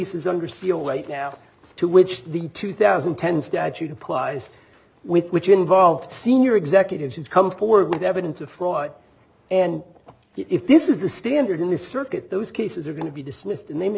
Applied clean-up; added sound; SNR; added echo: none; none; none; none.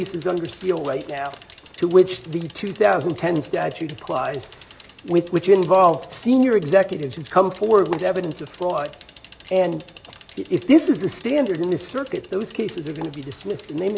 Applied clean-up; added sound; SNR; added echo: none; Bicycle; 18 dB; none.